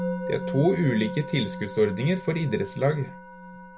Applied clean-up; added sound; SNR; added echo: none; Musical instrument; 9 dB; none.